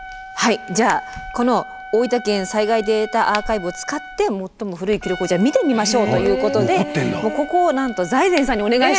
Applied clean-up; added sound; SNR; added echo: none; Trumpet + Crack; 14 dB; none.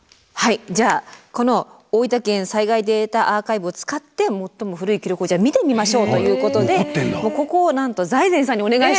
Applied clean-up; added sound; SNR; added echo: none; none; none; none.